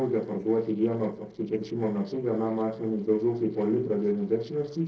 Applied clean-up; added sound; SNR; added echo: neural separator model SepFormer DNS4.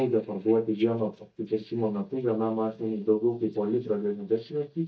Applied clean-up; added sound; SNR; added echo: neural mask model DeepFilterNet 3.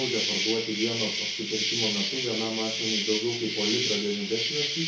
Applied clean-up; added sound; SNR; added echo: none; Insect; -1 dB; reverberation time 0.6 s.